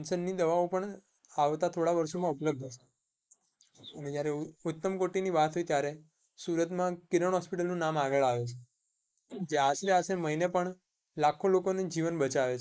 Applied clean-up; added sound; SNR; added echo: neural mask model Resemble Enhance denoiser.